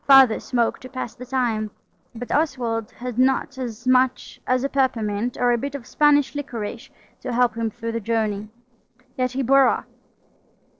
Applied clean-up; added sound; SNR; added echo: neural separator model SepFormer DNS4.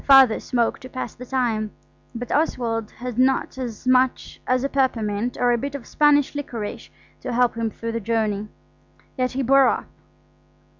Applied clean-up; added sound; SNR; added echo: none; none; none; none.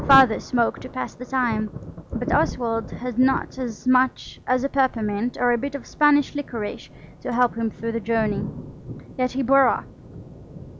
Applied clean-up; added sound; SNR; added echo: none; Thunder; 12 dB; none.